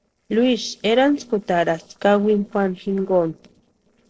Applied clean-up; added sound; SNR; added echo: neural separator model SepFormer DNS4.